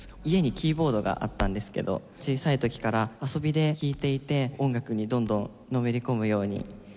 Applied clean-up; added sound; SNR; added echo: none; Crackle; 16 dB; none.